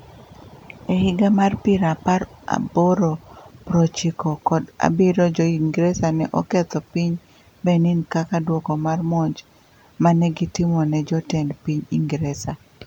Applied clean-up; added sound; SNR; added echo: none; none; none; none.